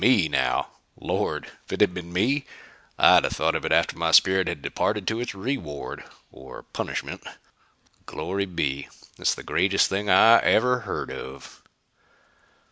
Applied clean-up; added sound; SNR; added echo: none; none; none; none.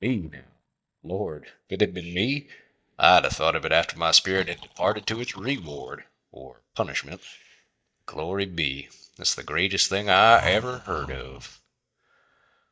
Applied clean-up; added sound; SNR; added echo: neural mask model DeepFilterNet 3.